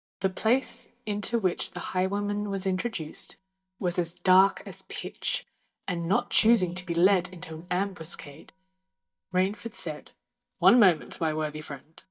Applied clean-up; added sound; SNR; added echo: neural mask model DeepFilterNet 3.